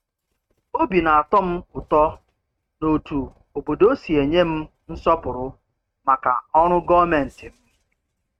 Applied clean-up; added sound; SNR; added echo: neural mask model RNNoise.